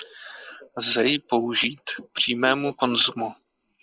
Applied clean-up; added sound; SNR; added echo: neural mask model Resemble Enhance denoiser.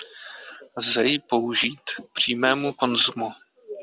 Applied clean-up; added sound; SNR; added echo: none; none; none; none.